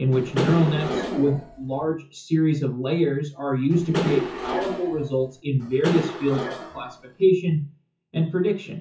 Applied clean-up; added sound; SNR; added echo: classical method WPE with log-MMSE.